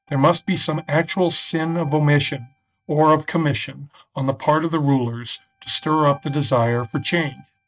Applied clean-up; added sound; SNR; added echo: neural mask model RNNoise.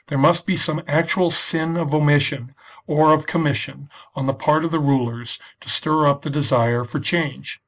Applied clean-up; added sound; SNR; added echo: neural mask model Resemble Enhance denoiser.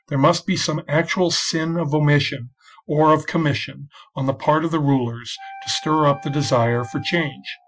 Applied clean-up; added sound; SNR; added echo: classical method Wiener filter.